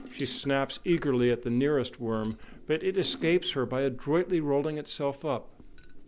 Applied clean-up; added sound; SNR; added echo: none; Drip / Sink (filling or washing) / Water tap, faucet; 17 dB; none.